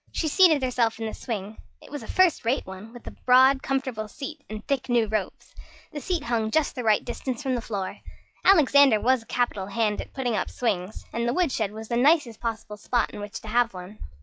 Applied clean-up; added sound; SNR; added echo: classical method log-MMSE.